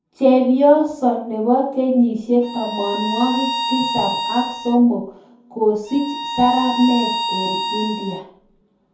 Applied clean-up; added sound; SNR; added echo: none; Bowed string instrument; 6 dB; reverberation time 0.6 s.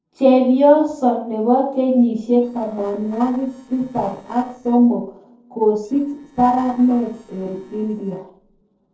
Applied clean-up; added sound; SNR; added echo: neural separator model SepFormer DNS4.